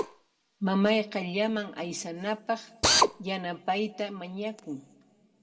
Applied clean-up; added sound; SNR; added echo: none; Drill; 2 dB; reverberation time 1.7 s.